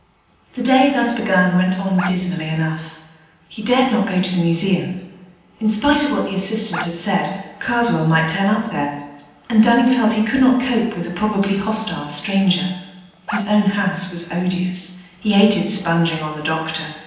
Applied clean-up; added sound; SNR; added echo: none; Bark; 13 dB; reverberation time 0.9 s.